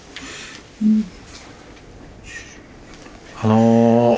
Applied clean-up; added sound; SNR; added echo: none; none; none; none.